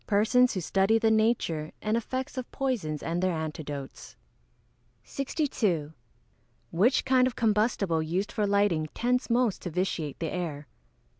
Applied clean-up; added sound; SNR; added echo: none; none; none; none.